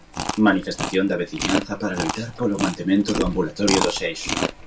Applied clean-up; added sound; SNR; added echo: none; Chewing, mastication; 5 dB; reverberation time 0.2 s.